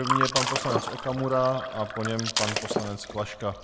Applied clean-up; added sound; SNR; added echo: none; Shatter + Fill (with liquid) / Water; 1 dB; none.